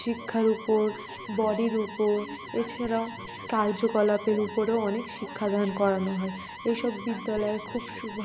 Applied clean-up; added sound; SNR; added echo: none; Alarm; 13 dB; none.